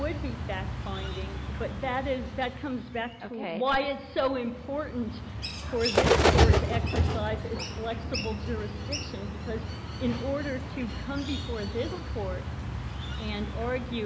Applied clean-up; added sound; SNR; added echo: none; Bird; -3 dB; none.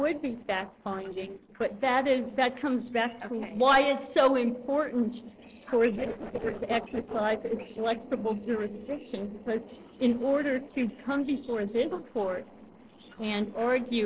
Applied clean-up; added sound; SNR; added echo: neural separator model SepFormer DNS4.